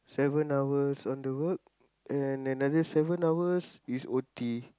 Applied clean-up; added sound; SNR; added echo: none; none; none; none.